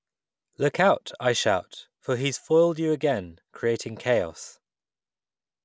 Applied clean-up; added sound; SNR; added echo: none; none; none; none.